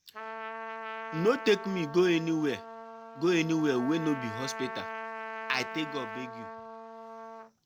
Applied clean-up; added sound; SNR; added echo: none; Trumpet; 9 dB; none.